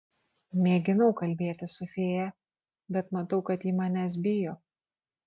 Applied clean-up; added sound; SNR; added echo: none; none; none; none.